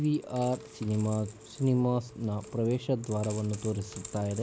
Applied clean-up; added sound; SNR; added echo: none; Telephone + Coin (dropping); 18 dB; none.